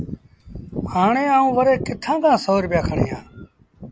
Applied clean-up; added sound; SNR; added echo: none; none; none; none.